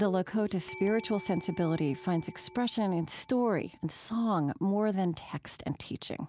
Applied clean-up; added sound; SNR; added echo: none; Bell; 17 dB; none.